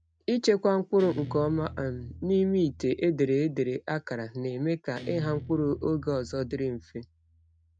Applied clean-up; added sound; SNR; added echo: neural mask model RNNoise.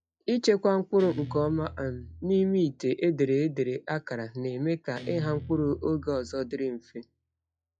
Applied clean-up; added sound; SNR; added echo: classical method log-MMSE.